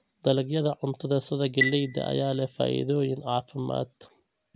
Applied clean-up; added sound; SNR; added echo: none; Chime; 7 dB; none.